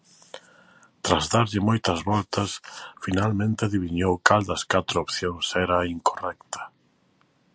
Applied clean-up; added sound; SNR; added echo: none; none; none; none.